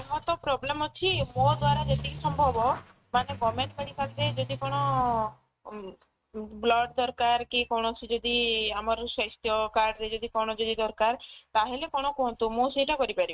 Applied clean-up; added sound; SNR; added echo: neural mask model RNNoise.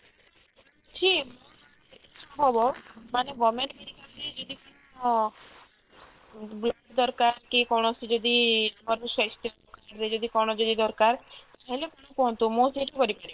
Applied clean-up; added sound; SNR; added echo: neural separator model SepFormer WHAM!.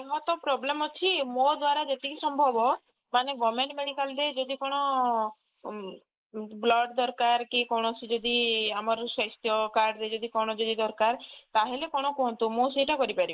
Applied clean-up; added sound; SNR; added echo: neural mask model Resemble Enhance denoiser.